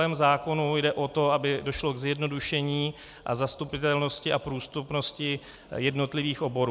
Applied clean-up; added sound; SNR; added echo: none; none; none; none.